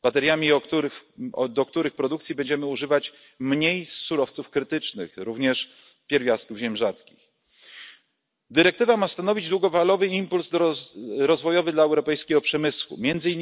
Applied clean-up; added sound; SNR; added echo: none; none; none; none.